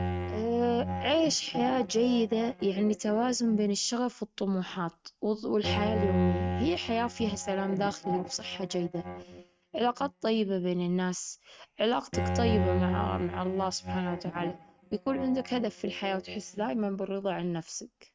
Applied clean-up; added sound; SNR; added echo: neural mask model RNNoise.